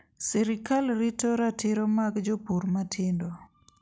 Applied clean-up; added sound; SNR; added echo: none; none; none; none.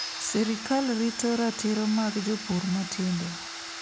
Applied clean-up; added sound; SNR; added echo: none; Domestic sounds, home sounds; 9 dB; none.